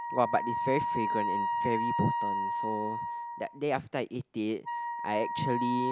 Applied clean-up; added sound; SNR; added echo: none; Wind instrument, woodwind instrument; 0 dB; none.